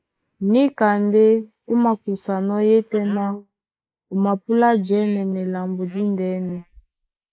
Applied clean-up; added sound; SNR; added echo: neural mask model Resemble Enhance denoiser.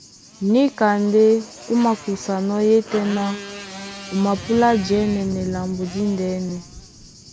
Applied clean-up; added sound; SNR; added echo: none; Thunder / Cricket + Motorcycle; 15 dB; none.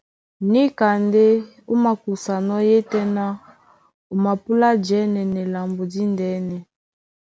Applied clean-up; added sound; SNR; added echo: none; none; none; none.